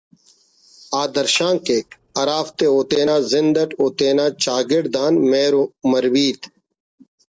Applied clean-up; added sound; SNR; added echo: neural separator model SepFormer DNS4.